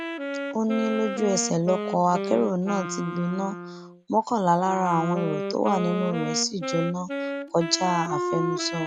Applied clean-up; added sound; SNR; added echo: none; Wind instrument, woodwind instrument; 6 dB; none.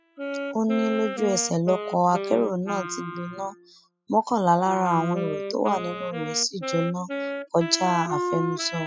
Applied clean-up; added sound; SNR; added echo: classical method spectral subtraction.